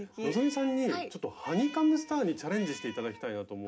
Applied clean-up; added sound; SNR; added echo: none; Meow; 18 dB; reverberation time 0.3 s.